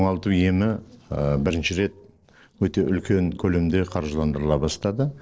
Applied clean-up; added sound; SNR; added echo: neural separator model SepFormer DNS4.